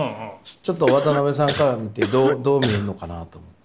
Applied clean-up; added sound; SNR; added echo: none; Cough; 6 dB; none.